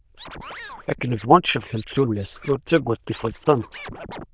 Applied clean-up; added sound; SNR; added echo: neural diffusion model UNIVERSE++.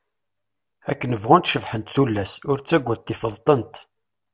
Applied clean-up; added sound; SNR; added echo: none; none; none; none.